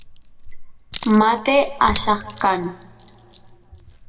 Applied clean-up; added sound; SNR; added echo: none; Chink, clink; 12 dB; reverberation time 1.2 s.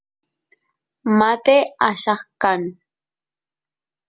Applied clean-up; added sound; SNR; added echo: none; none; none; none.